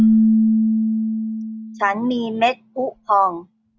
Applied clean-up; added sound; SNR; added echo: none; Keyboard (musical); -3 dB; none.